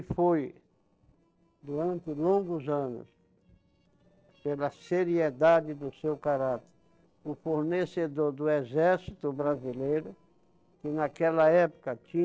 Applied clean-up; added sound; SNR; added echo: neural separator model SepFormer DNS4.